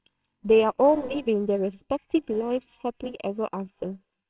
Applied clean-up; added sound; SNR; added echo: neural separator model SepFormer WHAMR!.